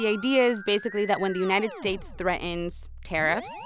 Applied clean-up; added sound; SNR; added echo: none; Musical instrument; 14 dB; none.